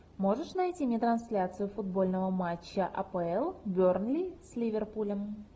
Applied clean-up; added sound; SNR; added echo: none; none; none; none.